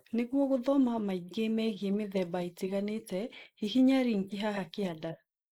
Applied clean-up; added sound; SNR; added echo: neural mask model Resemble Enhance denoiser.